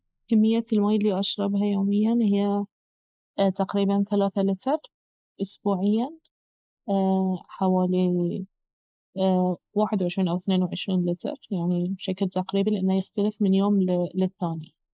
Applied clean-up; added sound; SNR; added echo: neural mask model Resemble Enhance denoiser.